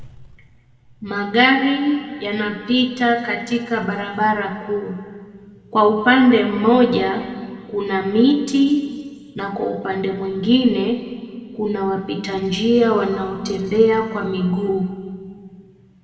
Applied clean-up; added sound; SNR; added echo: none; none; none; reverberation time 1.9 s.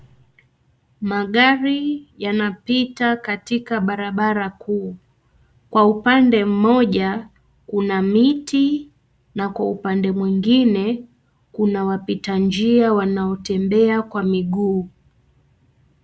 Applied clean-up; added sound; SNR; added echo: none; none; none; none.